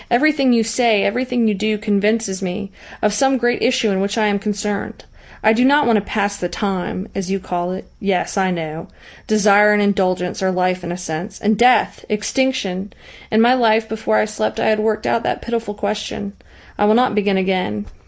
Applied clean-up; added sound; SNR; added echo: none; none; none; none.